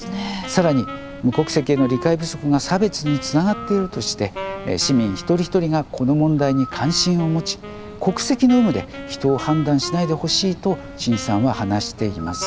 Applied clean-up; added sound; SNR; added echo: none; Bird + Wind instrument, woodwind instrument; 13 dB; none.